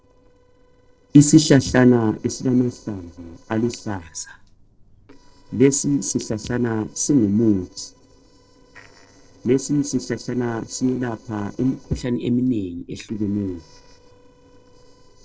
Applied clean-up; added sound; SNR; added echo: neural separator model SepFormer DNS4.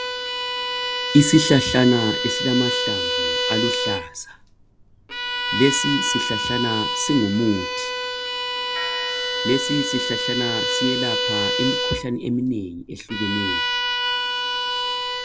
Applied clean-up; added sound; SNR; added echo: none; Bowed string instrument; 1 dB; none.